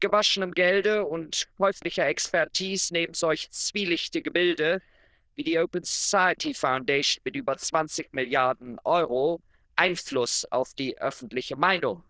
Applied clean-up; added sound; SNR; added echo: neural diffusion model UNIVERSE++.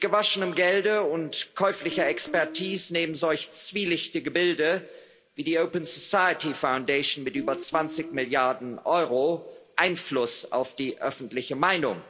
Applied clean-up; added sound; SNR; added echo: none; Guitar; 12 dB; none.